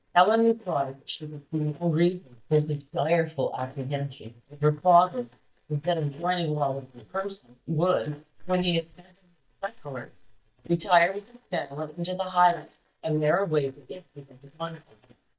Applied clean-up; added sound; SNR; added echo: neural mask model DeepFilterNet 3.